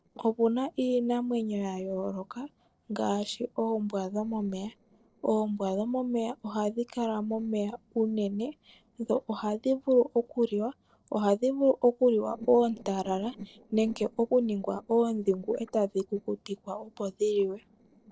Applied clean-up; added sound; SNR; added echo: neural separator model SepFormer DNS4.